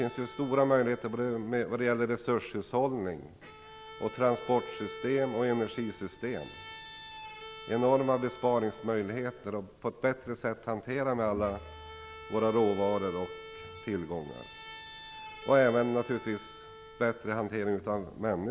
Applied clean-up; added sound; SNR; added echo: none; Bowed string instrument; 16 dB; none.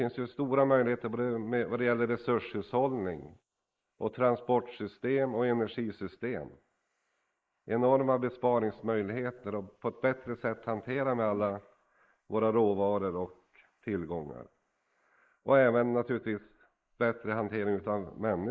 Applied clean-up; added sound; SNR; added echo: neural mask model Resemble Enhance denoiser.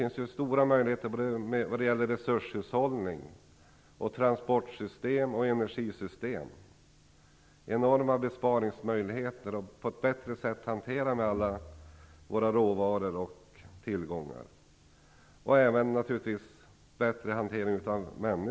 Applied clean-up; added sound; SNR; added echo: none; none; none; none.